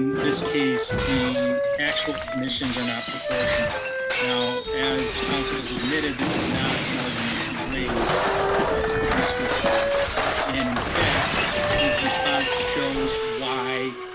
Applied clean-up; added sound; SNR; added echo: none; Wind instrument, woodwind instrument + Shatter; -5 dB; none.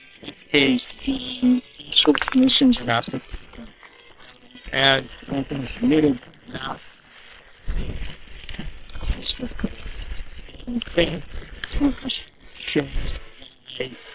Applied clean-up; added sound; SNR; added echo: neural separator model SepFormer WHAM!.